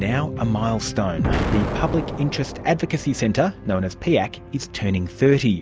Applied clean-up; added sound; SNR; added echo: none; Explosion; 8 dB; none.